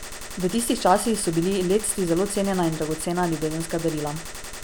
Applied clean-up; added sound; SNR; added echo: none; Gunshot, gunfire; 11 dB; none.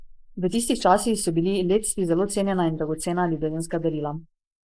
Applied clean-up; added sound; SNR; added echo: neural mask model Resemble Enhance denoiser.